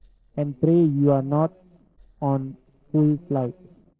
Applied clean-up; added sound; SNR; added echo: neural separator model SepFormer DNS4.